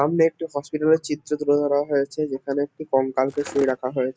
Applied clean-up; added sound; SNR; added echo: none; Skateboard; 12 dB; none.